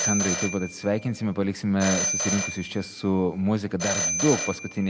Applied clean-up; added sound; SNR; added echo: none; Telephone; 5 dB; none.